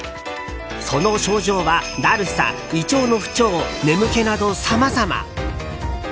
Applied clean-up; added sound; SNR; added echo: none; none; none; none.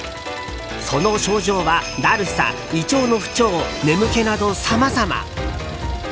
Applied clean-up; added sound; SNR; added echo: none; Idling; 18 dB; none.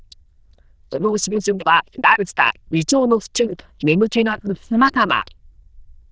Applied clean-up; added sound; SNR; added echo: neural diffusion model UNIVERSE++.